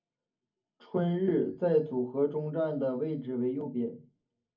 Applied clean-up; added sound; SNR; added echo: none; none; none; reverberation time 0.3 s.